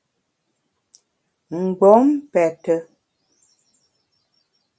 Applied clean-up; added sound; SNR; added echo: none; none; none; none.